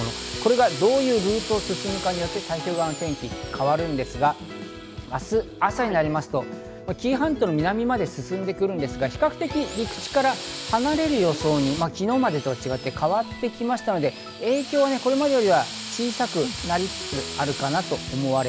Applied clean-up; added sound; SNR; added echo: none; Drill; 13 dB; none.